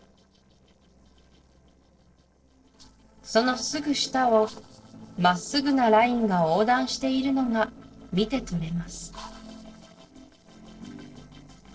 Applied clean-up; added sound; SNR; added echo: neural separator model SepFormer DNS4.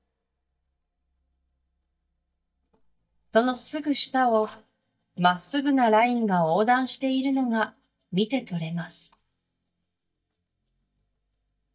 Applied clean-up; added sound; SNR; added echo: neural mask model DeepFilterNet 3.